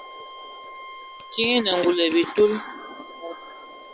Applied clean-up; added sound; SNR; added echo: none; Bowed string instrument; 16 dB; none.